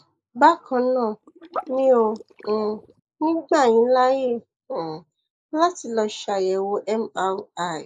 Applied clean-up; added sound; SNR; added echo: neural mask model Resemble Enhance denoiser.